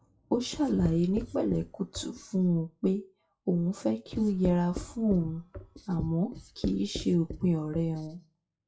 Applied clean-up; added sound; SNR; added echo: classical method WPE with log-MMSE.